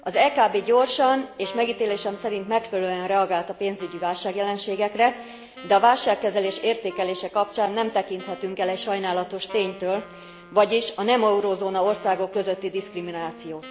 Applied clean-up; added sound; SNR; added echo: none; Wind instrument, woodwind instrument; 20 dB; none.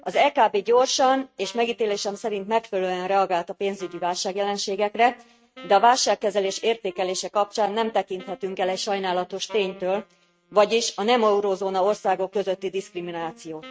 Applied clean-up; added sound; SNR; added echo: neural mask model RNNoise.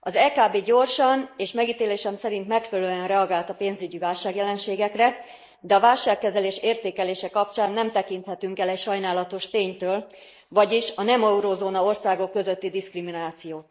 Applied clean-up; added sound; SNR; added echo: neural mask model Resemble Enhance denoiser.